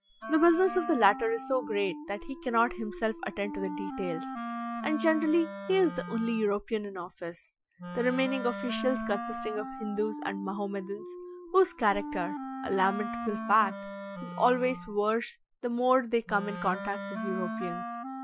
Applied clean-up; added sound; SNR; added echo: classical method Wiener filter.